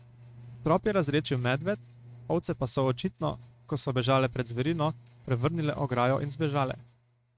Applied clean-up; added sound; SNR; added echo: neural mask model RNNoise.